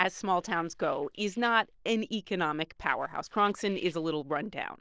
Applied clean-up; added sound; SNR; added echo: neural separator model SepFormer DNS4.